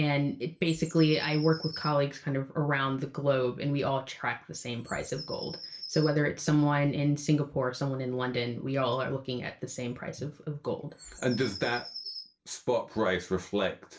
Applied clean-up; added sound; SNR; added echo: none; Bird vocalization, bird call, bird song; 16 dB; reverberation time 0.3 s.